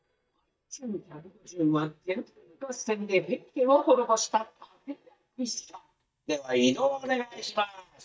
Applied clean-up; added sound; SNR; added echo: neural mask model DeepFilterNet 3.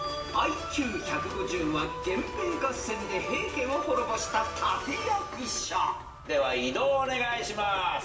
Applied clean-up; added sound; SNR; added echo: none; Rain; 16 dB; reverberation time 0.8 s.